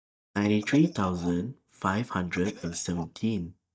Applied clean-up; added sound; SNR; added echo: neural mask model DeepFilterNet 3.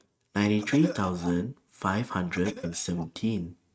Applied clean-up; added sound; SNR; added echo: neural mask model RNNoise.